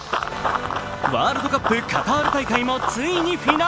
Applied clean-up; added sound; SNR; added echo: none; Run; 3 dB; none.